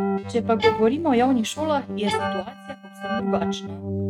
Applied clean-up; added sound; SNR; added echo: neural mask model RNNoise.